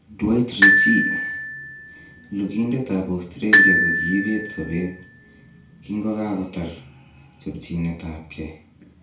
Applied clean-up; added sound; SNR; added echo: none; Glockenspiel; -4 dB; reverberation time 0.4 s.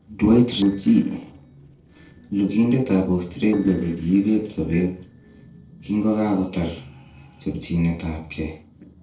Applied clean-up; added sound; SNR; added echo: neural separator model SepFormer DNS4.